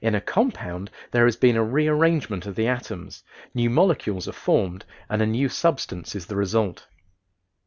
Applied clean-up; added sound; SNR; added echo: none; none; none; none.